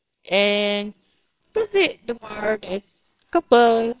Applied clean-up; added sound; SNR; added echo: neural separator model SepFormer WHAMR!.